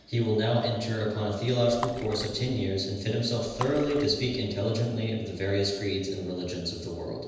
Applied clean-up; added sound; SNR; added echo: none; Water / Splash, splatter; 13 dB; reverberation time 1.1 s.